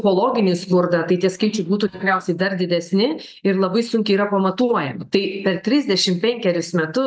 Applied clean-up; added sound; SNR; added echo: neural mask model DeepFilterNet 3.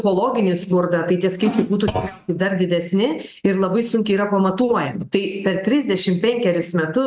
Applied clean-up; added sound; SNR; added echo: neural mask model RNNoise.